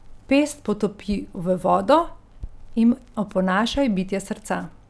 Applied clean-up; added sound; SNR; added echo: none; Crackle; 18 dB; none.